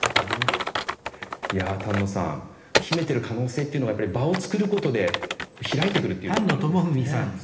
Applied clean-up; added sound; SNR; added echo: none; Typing; 4 dB; reverberation time 1.1 s.